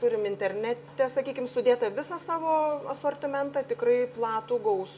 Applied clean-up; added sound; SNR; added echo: none; none; none; reverberation time 1.8 s.